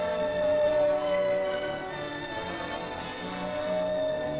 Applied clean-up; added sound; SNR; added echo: none; Wind; -5 dB; none.